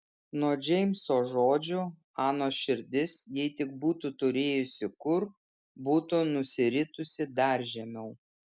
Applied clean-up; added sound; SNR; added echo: none; none; none; none.